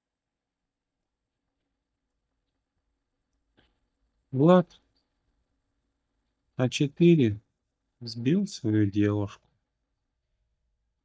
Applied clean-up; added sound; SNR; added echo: neural mask model DeepFilterNet 3.